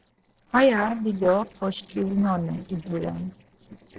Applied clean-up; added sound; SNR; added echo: neural separator model SepFormer DNS4.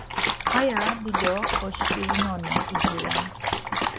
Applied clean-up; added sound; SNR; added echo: none; Dog; -4 dB; none.